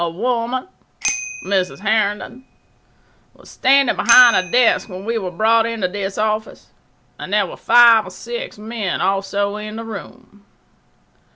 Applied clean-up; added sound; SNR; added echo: none; Bicycle bell; 12 dB; none.